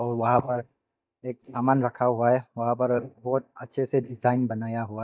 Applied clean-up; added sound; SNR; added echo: neural mask model DeepFilterNet 3.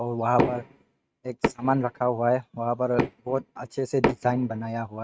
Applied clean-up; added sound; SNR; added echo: neural mask model RNNoise.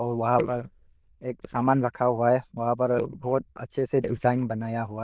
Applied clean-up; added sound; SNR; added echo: neural diffusion model UNIVERSE++.